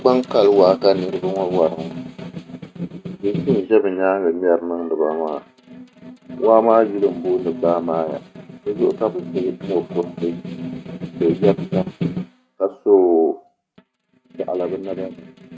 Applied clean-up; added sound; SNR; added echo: neural mask model RNNoise.